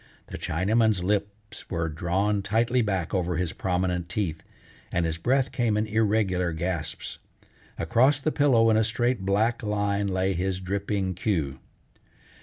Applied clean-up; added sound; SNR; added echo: none; none; none; none.